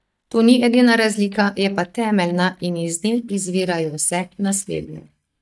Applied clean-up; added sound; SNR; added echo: neural mask model DeepFilterNet 3.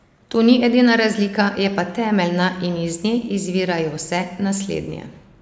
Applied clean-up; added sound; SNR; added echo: none; none; none; none.